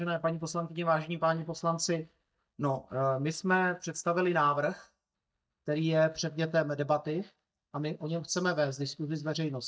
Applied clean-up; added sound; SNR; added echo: neural mask model DeepFilterNet 3.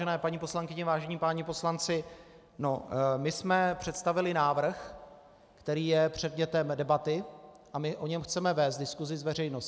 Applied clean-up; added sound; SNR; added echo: none; none; none; none.